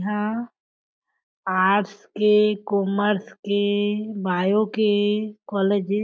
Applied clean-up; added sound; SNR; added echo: none; none; none; none.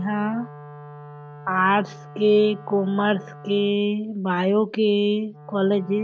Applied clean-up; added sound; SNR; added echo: none; Wind instrument, woodwind instrument; 19 dB; none.